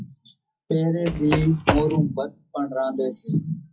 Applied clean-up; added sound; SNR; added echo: classical method WPE with log-MMSE.